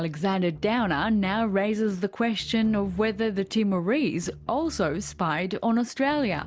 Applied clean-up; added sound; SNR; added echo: none; none; none; none.